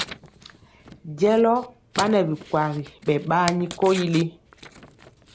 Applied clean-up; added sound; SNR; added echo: none; Tearing; 15 dB; none.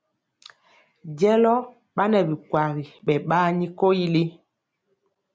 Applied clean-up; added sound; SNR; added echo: none; none; none; none.